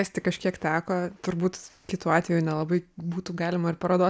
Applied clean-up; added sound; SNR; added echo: none; none; none; none.